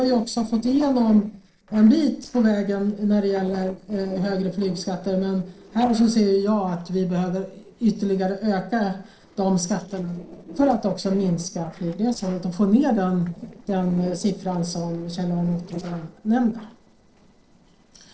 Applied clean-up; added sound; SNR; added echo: neural separator model SepFormer DNS4.